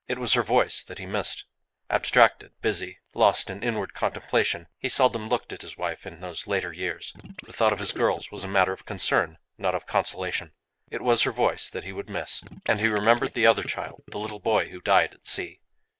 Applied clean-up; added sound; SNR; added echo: neural mask model Resemble Enhance denoiser.